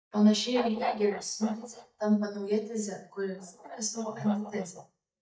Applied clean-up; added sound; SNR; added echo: neural mask model DeepFilterNet 3.